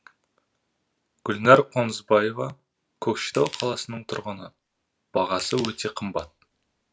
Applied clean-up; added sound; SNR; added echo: none; Crushing; 16 dB; none.